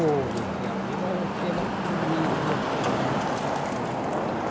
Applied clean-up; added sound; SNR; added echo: none; Traffic noise, roadway noise; -4 dB; none.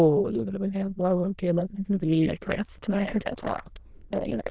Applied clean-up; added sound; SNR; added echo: neural diffusion model UNIVERSE++.